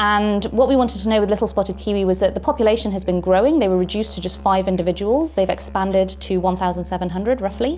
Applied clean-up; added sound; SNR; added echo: none; Musical instrument; 16 dB; none.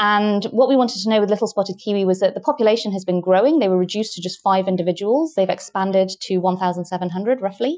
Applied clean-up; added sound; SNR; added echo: classical method Wiener filter.